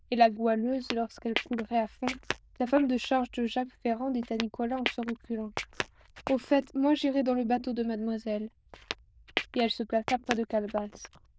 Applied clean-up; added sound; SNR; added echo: neural diffusion model UNIVERSE++.